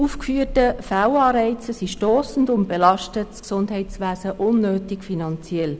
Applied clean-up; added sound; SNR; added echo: none; Thunder; 16 dB; none.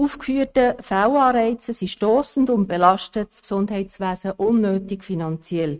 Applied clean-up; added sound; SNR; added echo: neural mask model RNNoise.